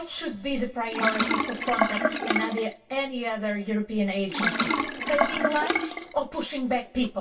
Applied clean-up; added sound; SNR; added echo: none; Sink (filling or washing); -1 dB; reverberation time 0.2 s.